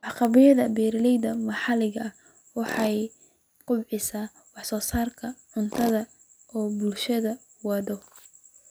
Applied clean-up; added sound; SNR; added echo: none; Tools; 19 dB; none.